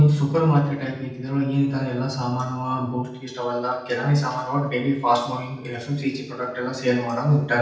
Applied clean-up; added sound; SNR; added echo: none; none; none; reverberation time 0.9 s.